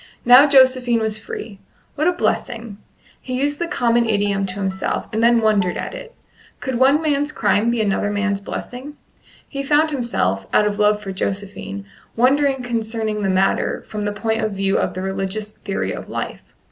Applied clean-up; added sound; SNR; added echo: none; Bowed string instrument; 19 dB; none.